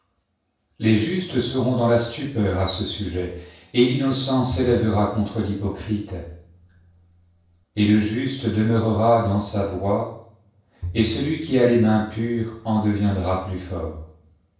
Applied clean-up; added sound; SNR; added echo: none; Bowed string instrument; 16 dB; reverberation time 0.7 s.